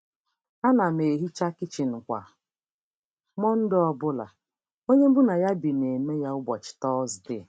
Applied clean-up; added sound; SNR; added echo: none; none; none; none.